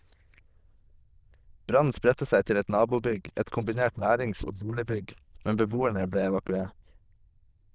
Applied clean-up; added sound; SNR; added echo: neural diffusion model UNIVERSE++.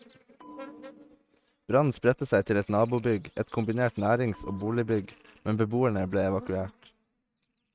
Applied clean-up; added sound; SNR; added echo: neural mask model RNNoise.